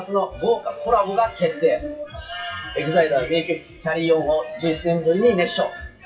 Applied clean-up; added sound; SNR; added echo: classical method WPE with log-MMSE.